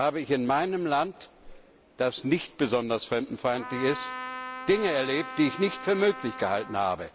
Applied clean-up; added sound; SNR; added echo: none; Trumpet; 11 dB; none.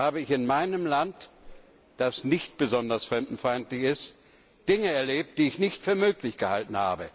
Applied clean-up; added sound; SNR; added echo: none; none; none; none.